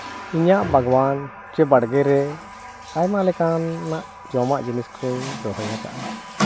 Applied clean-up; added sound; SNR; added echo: none; Water tap, faucet; 11 dB; none.